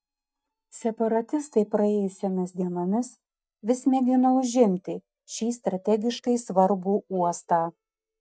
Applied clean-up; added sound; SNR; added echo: neural mask model DeepFilterNet 3.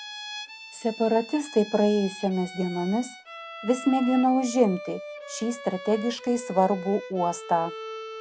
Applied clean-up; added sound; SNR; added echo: none; Bowed string instrument; 13 dB; none.